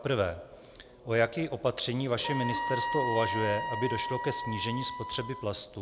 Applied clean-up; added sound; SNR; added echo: none; Wind instrument, woodwind instrument; 3 dB; none.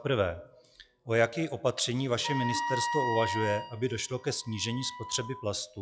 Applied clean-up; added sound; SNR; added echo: classical method log-MMSE.